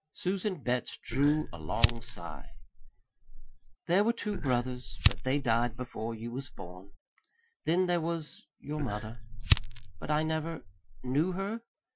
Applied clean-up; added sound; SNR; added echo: classical method Wiener filter.